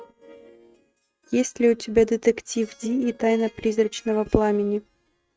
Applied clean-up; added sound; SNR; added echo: neural mask model RNNoise.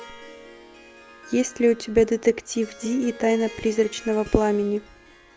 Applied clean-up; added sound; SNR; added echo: none; Harp; 20 dB; none.